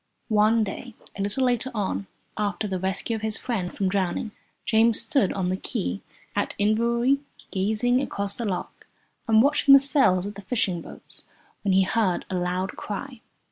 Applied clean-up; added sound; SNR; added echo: none; none; none; none.